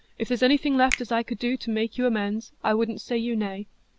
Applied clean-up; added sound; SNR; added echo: none; Finger snapping; 14 dB; none.